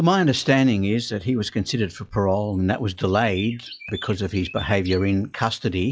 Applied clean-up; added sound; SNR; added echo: classical method log-MMSE.